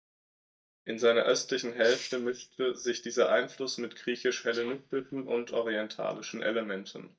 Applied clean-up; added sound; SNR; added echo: neural mask model DeepFilterNet 3.